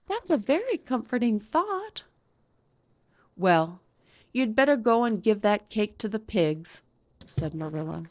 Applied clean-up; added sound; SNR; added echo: neural separator model SepFormer DNS4.